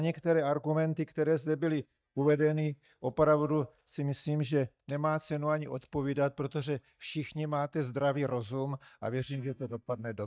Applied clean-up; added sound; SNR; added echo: neural mask model DeepFilterNet 3.